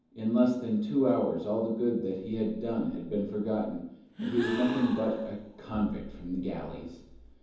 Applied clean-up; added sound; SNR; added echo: none; Gasp; 11 dB; reverberation time 0.9 s.